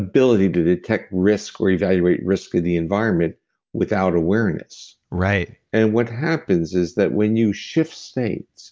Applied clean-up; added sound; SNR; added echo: none; none; none; none.